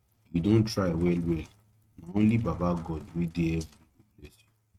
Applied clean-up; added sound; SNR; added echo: neural mask model RNNoise.